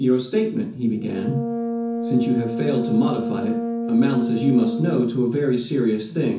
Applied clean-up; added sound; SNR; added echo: none; Brass instrument; 6 dB; reverberation time 0.6 s.